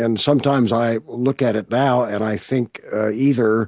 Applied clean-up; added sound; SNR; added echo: none; none; none; none.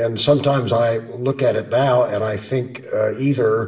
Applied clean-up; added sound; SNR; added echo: none; none; none; reverberation time 0.7 s.